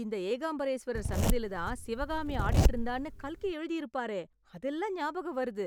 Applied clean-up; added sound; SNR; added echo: none; Zipper (clothing); -5 dB; none.